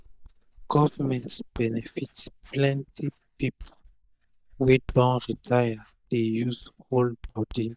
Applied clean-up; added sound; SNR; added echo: neural mask model DeepFilterNet 3.